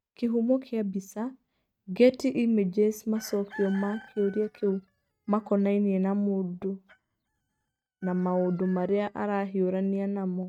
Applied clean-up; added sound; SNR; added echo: neural mask model RNNoise.